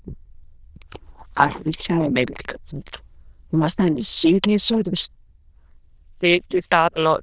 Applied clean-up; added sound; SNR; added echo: neural diffusion model UNIVERSE++.